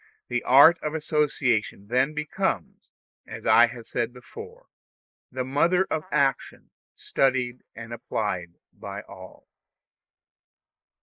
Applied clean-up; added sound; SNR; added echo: neural mask model Resemble Enhance denoiser.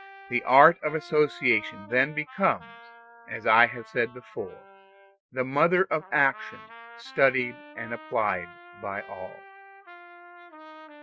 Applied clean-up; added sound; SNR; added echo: classical method Wiener filter.